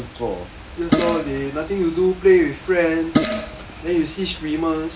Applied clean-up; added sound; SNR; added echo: none; Fart; 5 dB; none.